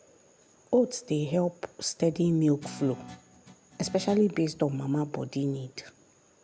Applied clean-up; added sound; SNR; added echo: none; Guitar; 17 dB; none.